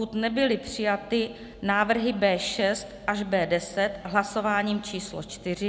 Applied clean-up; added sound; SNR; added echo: none; none; none; none.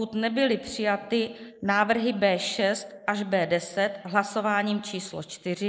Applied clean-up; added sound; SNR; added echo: neural mask model Resemble Enhance denoiser.